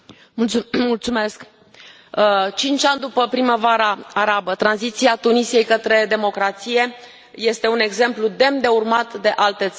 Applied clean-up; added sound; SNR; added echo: none; none; none; none.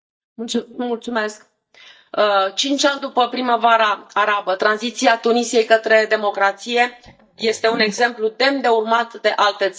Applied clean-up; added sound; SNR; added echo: neural mask model DeepFilterNet 3.